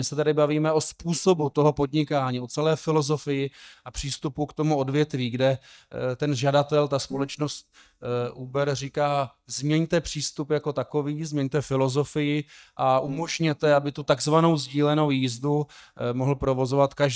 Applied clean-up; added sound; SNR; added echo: neural mask model DeepFilterNet 3.